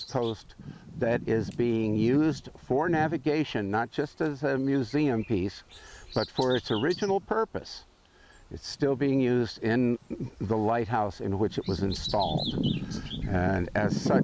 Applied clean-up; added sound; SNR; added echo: none; Bird vocalization, bird call, bird song; 9 dB; none.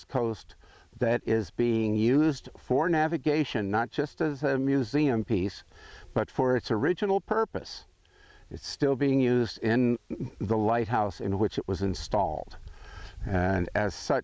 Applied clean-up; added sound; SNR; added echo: none; none; none; none.